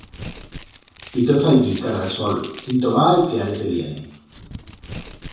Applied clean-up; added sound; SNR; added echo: none; Crumpling, crinkling; 14 dB; reverberation time 0.7 s.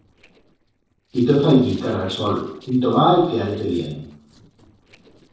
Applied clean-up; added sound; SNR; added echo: neural separator model SepFormer DNS4.